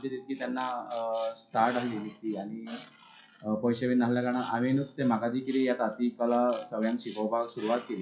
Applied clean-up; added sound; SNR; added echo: classical method WPE with log-MMSE.